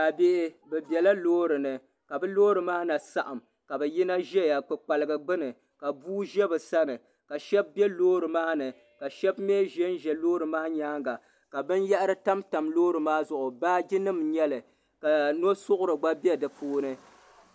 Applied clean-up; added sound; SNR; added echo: none; none; none; none.